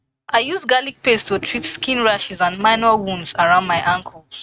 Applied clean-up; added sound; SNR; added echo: neural mask model RNNoise.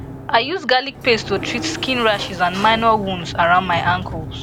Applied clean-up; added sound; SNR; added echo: none; Sliding door; 11 dB; none.